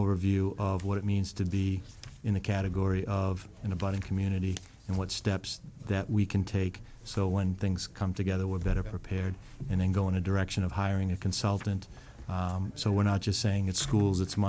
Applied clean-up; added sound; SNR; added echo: none; none; none; none.